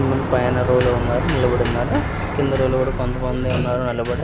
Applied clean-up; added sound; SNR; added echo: none; Sliding door; 2 dB; none.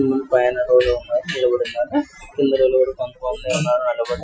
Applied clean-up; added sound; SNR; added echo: classical method Wiener filter.